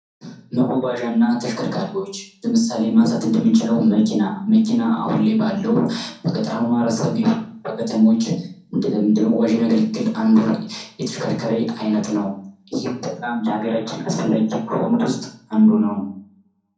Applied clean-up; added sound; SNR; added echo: none; none; none; reverberation time 0.6 s.